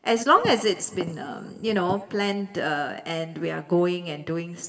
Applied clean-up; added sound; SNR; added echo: none; none; none; reverberation time 2.1 s.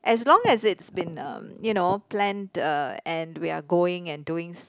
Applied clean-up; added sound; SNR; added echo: none; none; none; none.